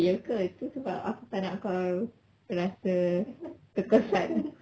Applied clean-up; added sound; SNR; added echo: none; none; none; none.